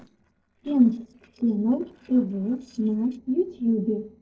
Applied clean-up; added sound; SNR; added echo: neural separator model SepFormer DNS4.